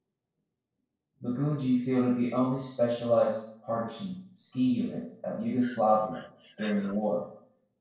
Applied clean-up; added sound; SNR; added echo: neural separator model SepFormer DNS4.